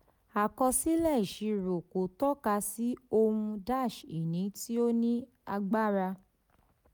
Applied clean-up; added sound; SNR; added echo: none; none; none; none.